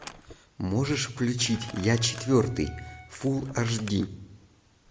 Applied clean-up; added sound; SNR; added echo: none; Crumpling, crinkling + Wind instrument, woodwind instrument; 19 dB; none.